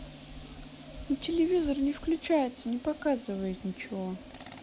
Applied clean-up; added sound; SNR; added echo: none; Tools; 15 dB; none.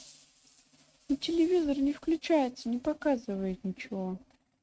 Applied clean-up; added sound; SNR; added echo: neural mask model RNNoise.